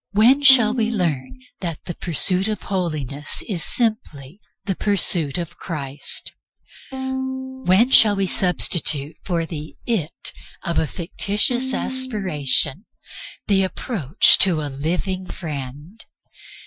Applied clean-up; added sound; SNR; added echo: classical method Wiener filter.